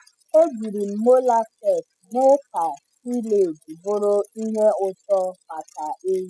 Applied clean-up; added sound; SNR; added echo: classical method spectral subtraction.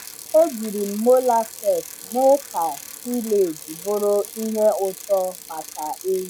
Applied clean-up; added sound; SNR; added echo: none; Bicycle; 16 dB; none.